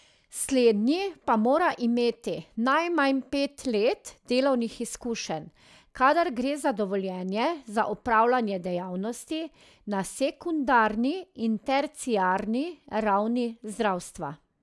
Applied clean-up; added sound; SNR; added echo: none; none; none; none.